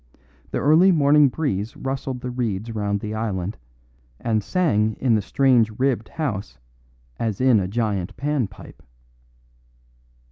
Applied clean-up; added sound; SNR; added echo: none; none; none; none.